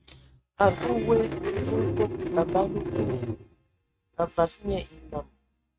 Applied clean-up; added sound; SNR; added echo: neural mask model RNNoise.